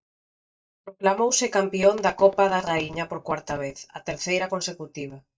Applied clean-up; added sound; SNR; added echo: neural mask model DeepFilterNet 3.